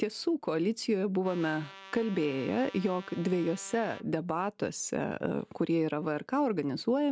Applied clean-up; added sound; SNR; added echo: none; Trumpet; 19 dB; none.